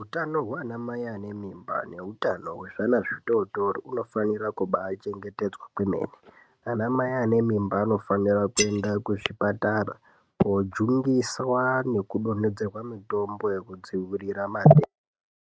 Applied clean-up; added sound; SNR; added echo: neural mask model RNNoise.